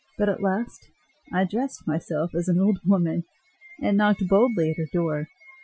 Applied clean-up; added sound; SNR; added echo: classical method Wiener filter.